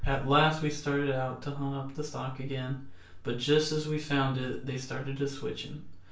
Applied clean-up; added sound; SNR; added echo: none; none; none; reverberation time 0.3 s.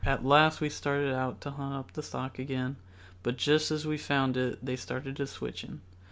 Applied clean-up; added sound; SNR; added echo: none; none; none; none.